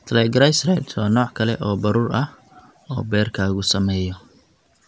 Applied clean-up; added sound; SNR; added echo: none; none; none; none.